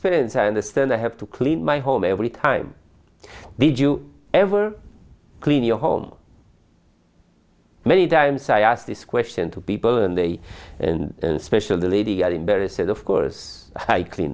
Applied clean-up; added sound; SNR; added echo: none; none; none; none.